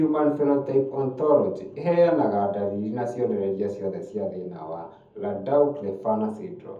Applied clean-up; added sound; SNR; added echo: none; none; none; reverberation time 0.7 s.